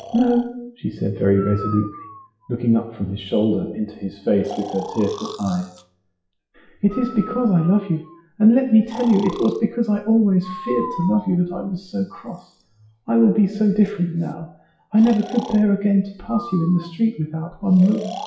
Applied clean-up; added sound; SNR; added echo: classical method WPE with log-MMSE.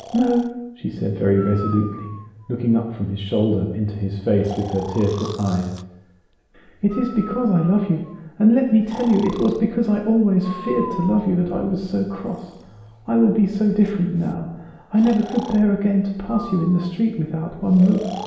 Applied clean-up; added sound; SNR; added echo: none; Breathing; 18 dB; reverberation time 0.9 s.